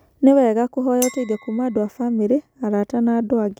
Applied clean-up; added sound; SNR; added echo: none; Chink, clink; 19 dB; none.